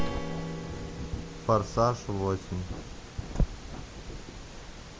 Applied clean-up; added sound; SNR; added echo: none; Strum; 11 dB; none.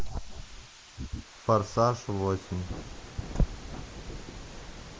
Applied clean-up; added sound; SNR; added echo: neural mask model Resemble Enhance denoiser.